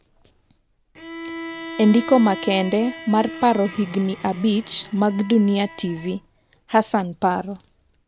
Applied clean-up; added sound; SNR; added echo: none; Bowed string instrument; 15 dB; none.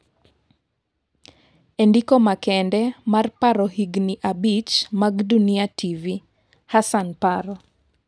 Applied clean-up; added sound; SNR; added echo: none; none; none; none.